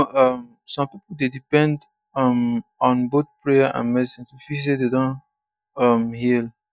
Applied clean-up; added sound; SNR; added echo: neural mask model DeepFilterNet 3.